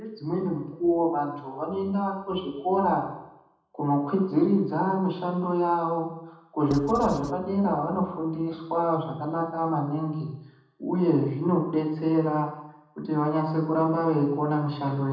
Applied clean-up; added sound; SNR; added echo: none; Writing; 12 dB; reverberation time 0.8 s.